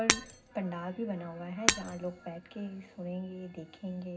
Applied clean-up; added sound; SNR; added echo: none; Shatter; -3 dB; reverberation time 0.4 s.